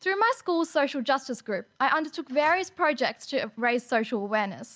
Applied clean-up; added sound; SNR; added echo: none; none; none; none.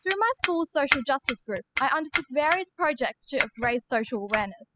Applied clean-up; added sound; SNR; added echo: classical method spectral subtraction.